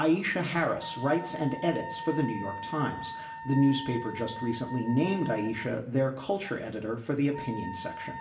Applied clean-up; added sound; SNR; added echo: none; Wind instrument, woodwind instrument; 11 dB; reverberation time 0.7 s.